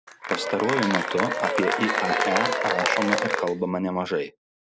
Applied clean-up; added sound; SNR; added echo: none; Applause / Cheering; -1 dB; none.